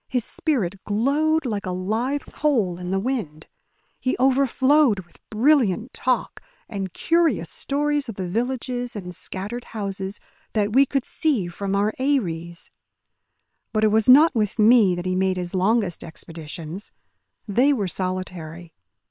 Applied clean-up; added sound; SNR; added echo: neural separator model SepFormer WHAM!.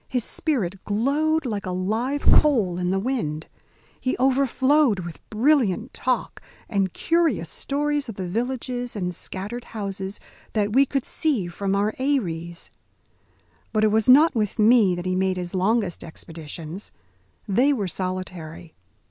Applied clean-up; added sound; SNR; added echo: none; Bird; -3 dB; none.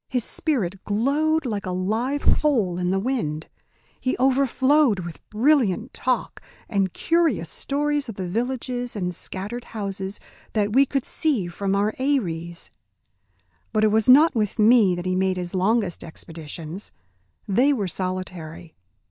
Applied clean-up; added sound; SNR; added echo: neural mask model DeepFilterNet 3.